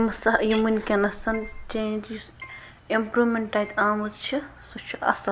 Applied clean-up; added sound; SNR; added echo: none; Keyboard (musical) + Cat; 17 dB; none.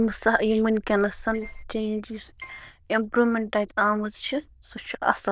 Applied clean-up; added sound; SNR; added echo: neural diffusion model UNIVERSE++.